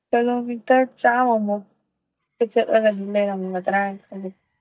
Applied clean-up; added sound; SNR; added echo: neural mask model DeepFilterNet 3.